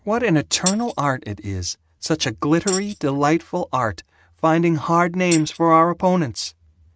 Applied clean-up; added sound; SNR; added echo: neural mask model RNNoise.